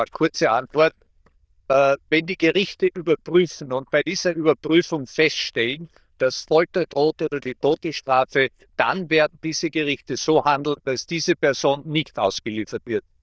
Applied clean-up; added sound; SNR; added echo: neural diffusion model UNIVERSE++.